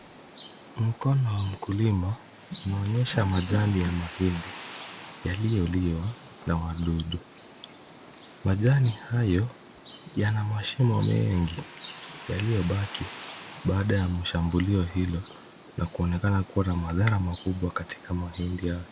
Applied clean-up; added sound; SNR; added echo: none; Bird; 17 dB; none.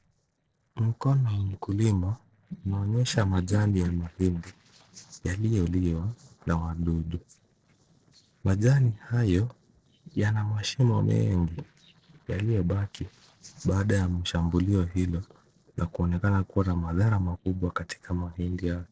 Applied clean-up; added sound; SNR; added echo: neural separator model SepFormer DNS4.